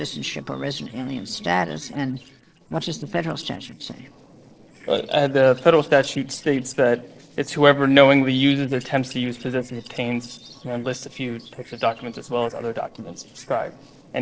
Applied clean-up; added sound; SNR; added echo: neural separator model SepFormer DNS4.